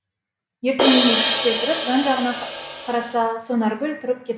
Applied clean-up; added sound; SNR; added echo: none; Crash cymbal; 1 dB; none.